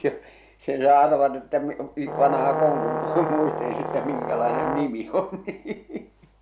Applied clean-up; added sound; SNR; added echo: none; Brass instrument; 3 dB; none.